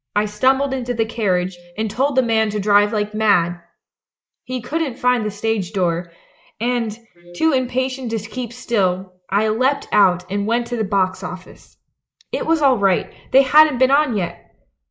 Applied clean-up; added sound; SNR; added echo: neural mask model Resemble Enhance denoiser.